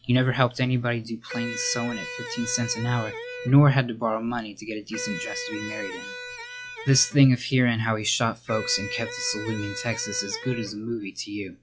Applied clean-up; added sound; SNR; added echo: classical method log-MMSE.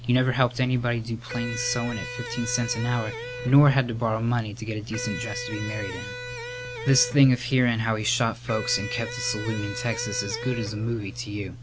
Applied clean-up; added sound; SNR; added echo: none; Electric guitar; 11 dB; none.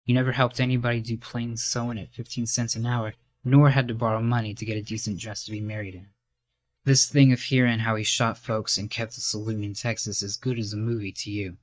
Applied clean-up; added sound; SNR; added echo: neural mask model DeepFilterNet 3.